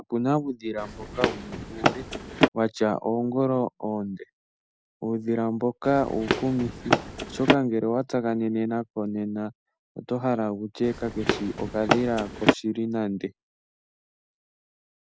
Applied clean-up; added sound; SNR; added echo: none; Run; -2 dB; none.